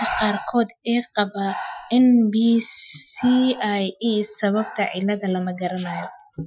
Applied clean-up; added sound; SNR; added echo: classical method Wiener filter.